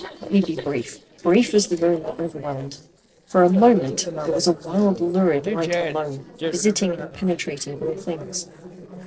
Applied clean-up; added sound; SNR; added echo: neural separator model SepFormer DNS4.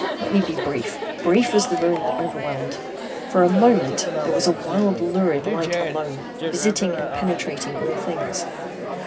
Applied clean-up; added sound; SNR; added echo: none; Chatter; 4 dB; reverberation time 0.4 s.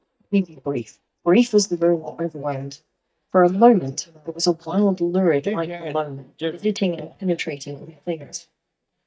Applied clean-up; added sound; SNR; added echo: neural mask model DeepFilterNet 3.